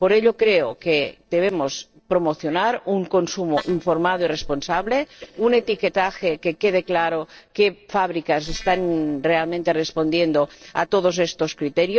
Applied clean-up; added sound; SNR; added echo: neural separator model SepFormer DNS4.